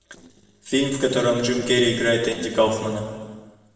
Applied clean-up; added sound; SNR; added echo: neural separator model SepFormer DNS4.